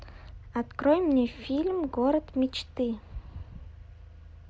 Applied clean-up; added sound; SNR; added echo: none; none; none; none.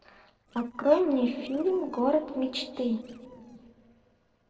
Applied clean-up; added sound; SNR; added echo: neural separator model SepFormer DNS4.